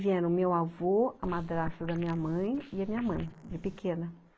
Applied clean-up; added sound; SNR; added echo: neural mask model Resemble Enhance denoiser.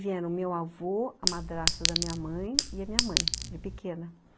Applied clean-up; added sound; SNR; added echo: none; Chink, clink; -4 dB; none.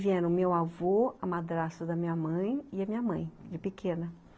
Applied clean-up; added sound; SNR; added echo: none; none; none; none.